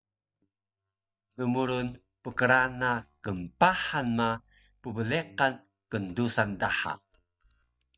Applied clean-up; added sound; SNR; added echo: neural mask model DeepFilterNet 3.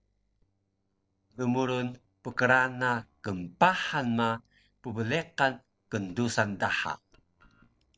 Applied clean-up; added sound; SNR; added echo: neural separator model SepFormer DNS4.